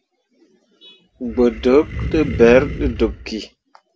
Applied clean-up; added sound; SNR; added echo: none; Animal; 8 dB; none.